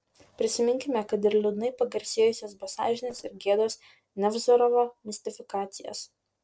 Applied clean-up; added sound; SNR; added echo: neural separator model SepFormer DNS4.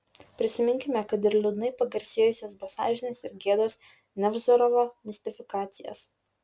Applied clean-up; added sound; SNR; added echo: none; none; none; none.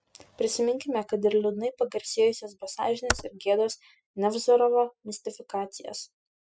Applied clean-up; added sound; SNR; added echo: classical method spectral subtraction.